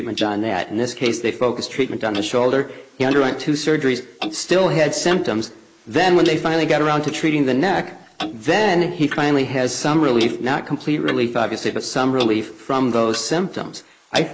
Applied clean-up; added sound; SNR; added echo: neural mask model Resemble Enhance denoiser.